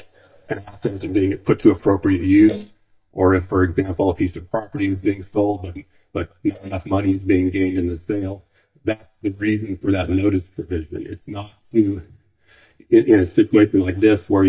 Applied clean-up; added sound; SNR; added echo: neural mask model DeepFilterNet 3.